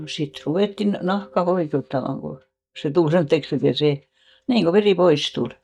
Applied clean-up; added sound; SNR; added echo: neural mask model DeepFilterNet 3.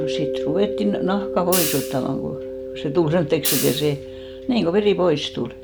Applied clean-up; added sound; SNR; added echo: none; Hi-hat + Mallet percussion; 5 dB; none.